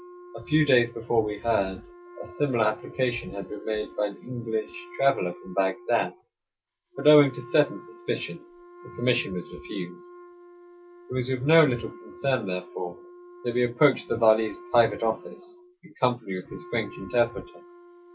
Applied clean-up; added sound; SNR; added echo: none; Wind instrument, woodwind instrument; 19 dB; none.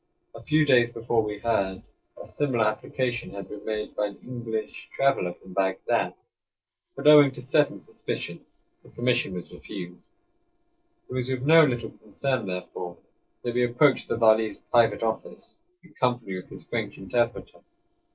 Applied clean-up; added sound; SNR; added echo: neural separator model SepFormer DNS4.